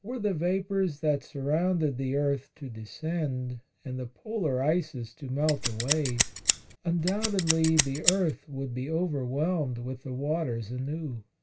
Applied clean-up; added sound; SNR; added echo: none; Scissors; 1 dB; reverberation time 0.2 s.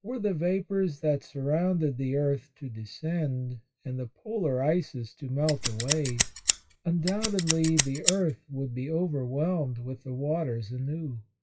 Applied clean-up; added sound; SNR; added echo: classical method WPE with log-MMSE.